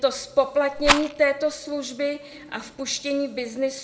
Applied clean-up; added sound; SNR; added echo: none; Rattle; 0 dB; reverberation time 0.6 s.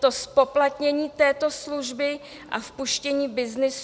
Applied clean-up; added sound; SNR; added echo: none; none; none; none.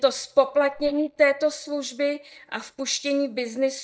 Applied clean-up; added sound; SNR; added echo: neural mask model DeepFilterNet 3.